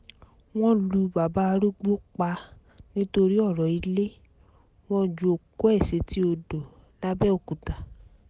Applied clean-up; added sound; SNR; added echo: none; none; none; none.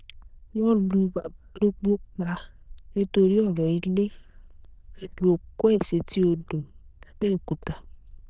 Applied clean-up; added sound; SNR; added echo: neural diffusion model UNIVERSE++.